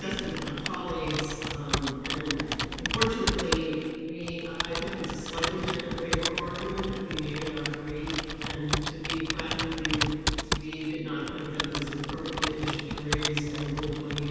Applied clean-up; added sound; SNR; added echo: none; Computer keyboard; 0 dB; reverberation time 2.1 s.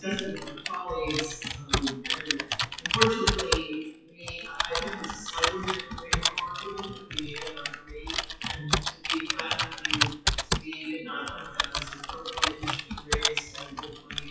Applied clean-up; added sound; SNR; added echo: classical method WPE with log-MMSE.